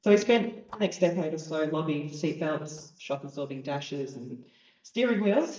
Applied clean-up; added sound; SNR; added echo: neural mask model DeepFilterNet 3.